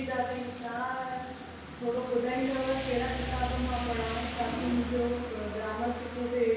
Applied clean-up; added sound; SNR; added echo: none; Rain; 6 dB; reverberation time 1.0 s.